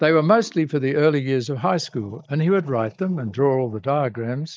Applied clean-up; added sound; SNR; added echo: neural mask model DeepFilterNet 3.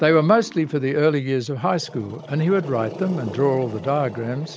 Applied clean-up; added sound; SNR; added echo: none; Growling; 16 dB; none.